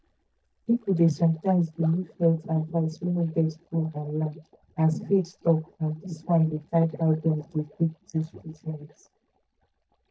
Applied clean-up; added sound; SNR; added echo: neural mask model DeepFilterNet 3.